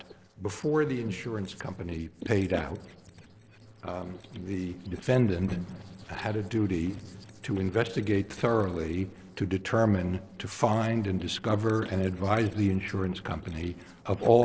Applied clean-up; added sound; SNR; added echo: neural separator model SepFormer DNS4.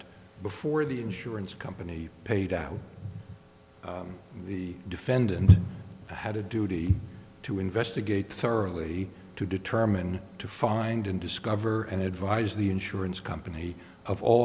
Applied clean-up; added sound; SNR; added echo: none; none; none; none.